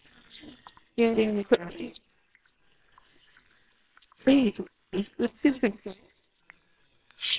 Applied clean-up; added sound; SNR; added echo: neural separator model SepFormer WHAMR!.